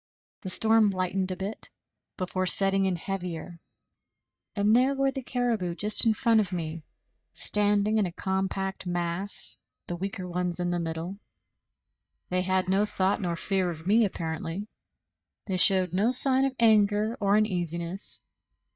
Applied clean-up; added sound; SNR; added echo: neural mask model DeepFilterNet 3.